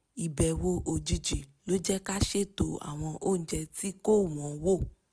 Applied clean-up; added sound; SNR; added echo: none; none; none; none.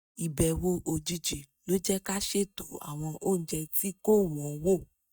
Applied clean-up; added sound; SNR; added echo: neural mask model DeepFilterNet 3.